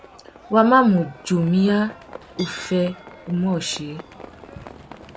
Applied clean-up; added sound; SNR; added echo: none; Livestock, farm animals, working animals; 18 dB; none.